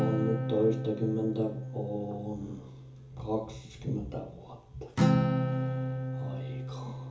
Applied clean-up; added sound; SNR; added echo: none; Acoustic guitar; -2 dB; reverberation time 0.6 s.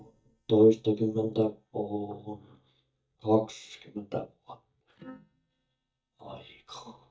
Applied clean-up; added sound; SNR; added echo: neural mask model DeepFilterNet 3.